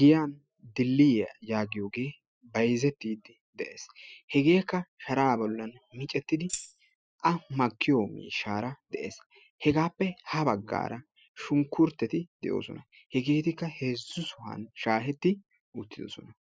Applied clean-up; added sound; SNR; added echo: classical method spectral subtraction.